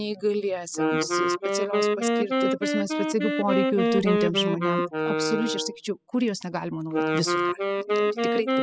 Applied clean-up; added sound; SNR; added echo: classical method spectral subtraction.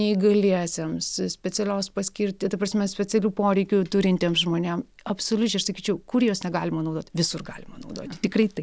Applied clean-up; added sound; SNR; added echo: none; none; none; none.